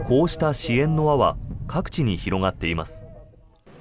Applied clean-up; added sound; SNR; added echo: none; none; none; none.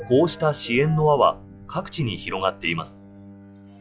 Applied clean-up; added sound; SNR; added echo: classical method log-MMSE.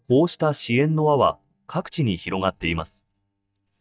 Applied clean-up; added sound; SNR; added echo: neural mask model DeepFilterNet 3.